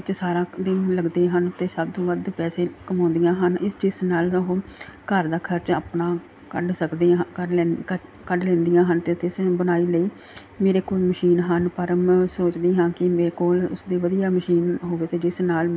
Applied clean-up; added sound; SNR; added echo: none; none; none; none.